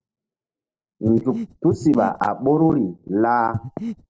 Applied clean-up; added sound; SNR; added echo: neural separator model SepFormer DNS4.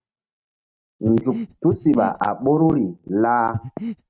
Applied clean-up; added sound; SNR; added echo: neural mask model RNNoise.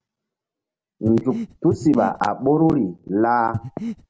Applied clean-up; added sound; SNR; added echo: none; Breathing; 8 dB; none.